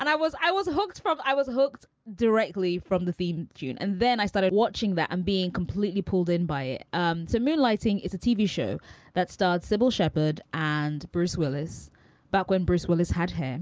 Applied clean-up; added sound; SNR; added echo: none; none; none; none.